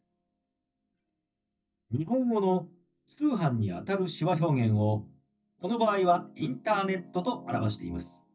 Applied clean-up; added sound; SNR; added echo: neural mask model DeepFilterNet 3.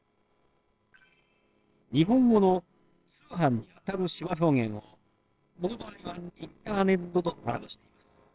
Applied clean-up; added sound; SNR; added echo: neural separator model SepFormer WHAMR!.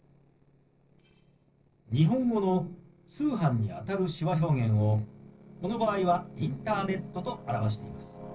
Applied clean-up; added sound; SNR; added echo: neural separator model SepFormer DNS4.